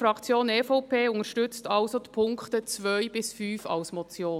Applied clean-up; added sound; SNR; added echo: none; none; none; none.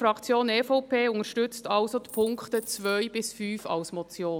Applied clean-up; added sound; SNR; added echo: none; Coin (dropping); 19 dB; none.